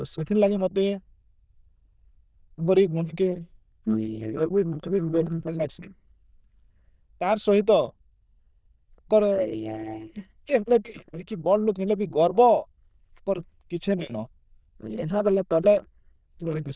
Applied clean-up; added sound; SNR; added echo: neural diffusion model UNIVERSE++.